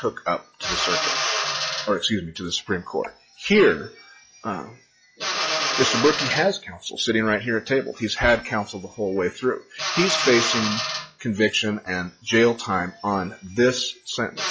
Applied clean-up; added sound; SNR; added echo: classical method log-MMSE.